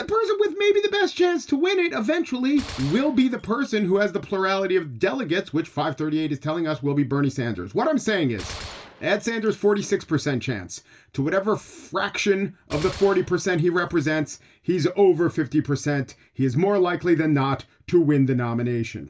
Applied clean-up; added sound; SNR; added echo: none; Gunshot, gunfire; 19 dB; reverberation time 0.2 s.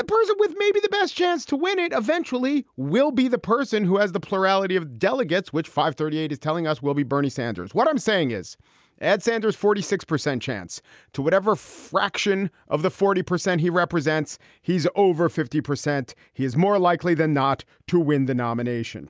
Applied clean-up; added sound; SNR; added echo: none; none; none; none.